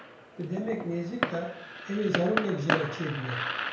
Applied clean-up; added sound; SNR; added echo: none; Fireworks; 2 dB; reverberation time 0.5 s.